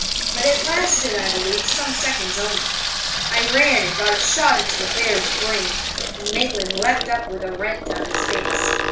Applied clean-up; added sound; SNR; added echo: none; Sink (filling or washing) / Water tap, faucet; 0 dB; reverberation time 0.3 s.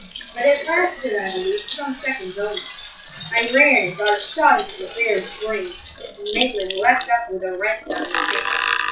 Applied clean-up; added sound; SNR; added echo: classical method WPE with log-MMSE.